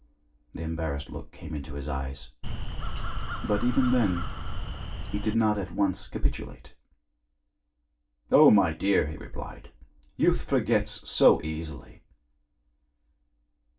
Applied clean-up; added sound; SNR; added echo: none; Crow; 1 dB; reverberation time 0.2 s.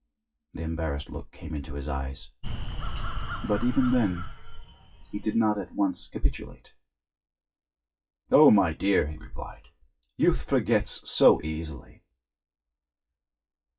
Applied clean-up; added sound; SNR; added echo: classical method WPE with log-MMSE.